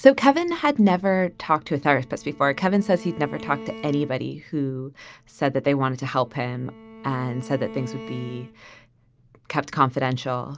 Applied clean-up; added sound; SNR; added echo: none; Bowed string instrument; 18 dB; none.